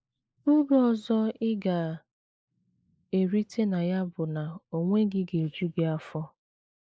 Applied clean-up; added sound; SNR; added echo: neural mask model Resemble Enhance denoiser.